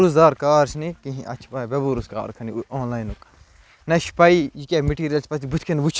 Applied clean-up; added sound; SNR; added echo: none; none; none; none.